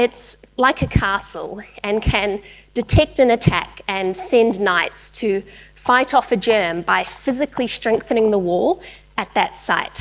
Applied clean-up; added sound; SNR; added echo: none; none; none; none.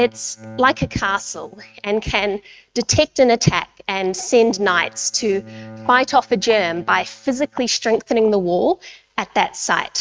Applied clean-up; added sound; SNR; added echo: neural mask model RNNoise.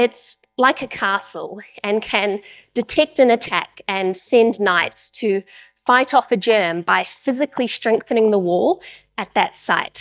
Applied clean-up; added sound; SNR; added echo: neural mask model DeepFilterNet 3.